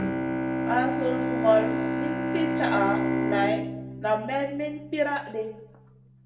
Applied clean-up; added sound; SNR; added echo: none; Bowed string instrument; 0 dB; reverberation time 0.7 s.